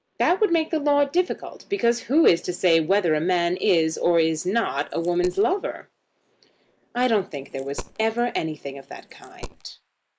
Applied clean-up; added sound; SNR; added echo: neural mask model Resemble Enhance denoiser.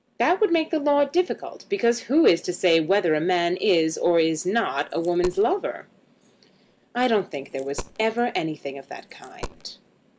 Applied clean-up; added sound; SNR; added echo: none; Coin (dropping); 18 dB; none.